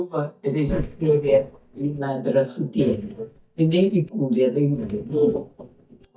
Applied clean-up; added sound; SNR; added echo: neural mask model DeepFilterNet 3.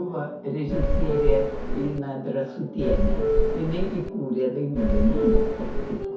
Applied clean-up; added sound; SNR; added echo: none; Subway, metro, underground / Doorbell; -5 dB; reverberation time 0.6 s.